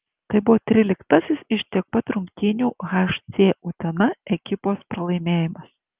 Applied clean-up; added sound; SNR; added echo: none; none; none; none.